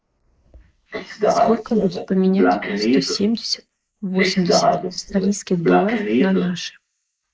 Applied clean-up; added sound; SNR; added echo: neural mask model Resemble Enhance denoiser.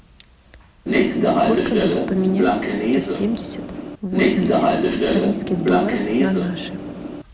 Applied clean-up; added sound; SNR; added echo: none; Train; -5 dB; none.